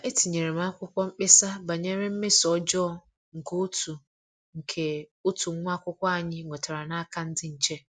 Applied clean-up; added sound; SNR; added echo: none; none; none; none.